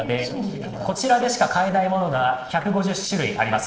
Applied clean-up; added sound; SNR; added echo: neural separator model SepFormer DNS4.